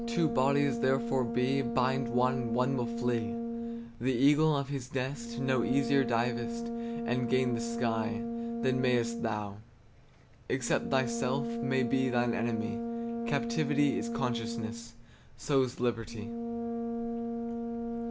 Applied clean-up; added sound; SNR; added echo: none; Brass instrument; 3 dB; none.